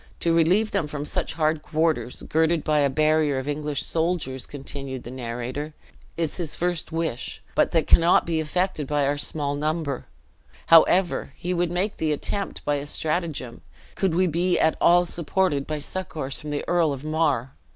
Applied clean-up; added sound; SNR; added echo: none; none; none; none.